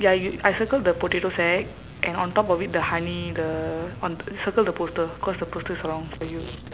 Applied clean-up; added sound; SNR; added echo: none; Vehicle; 14 dB; none.